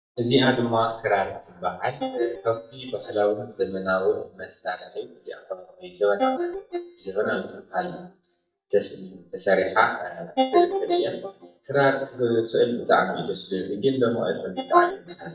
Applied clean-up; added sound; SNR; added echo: neural mask model DeepFilterNet 3.